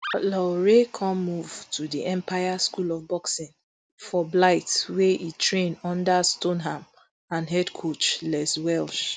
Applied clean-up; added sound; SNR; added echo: none; Animal; 13 dB; none.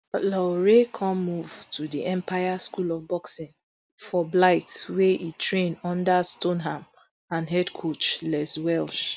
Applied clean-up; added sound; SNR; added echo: none; none; none; none.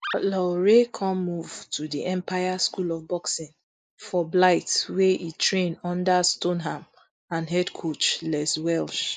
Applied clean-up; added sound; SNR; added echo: neural mask model Resemble Enhance denoiser.